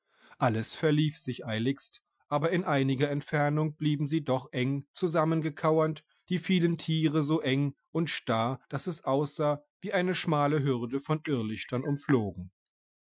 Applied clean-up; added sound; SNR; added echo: classical method Wiener filter.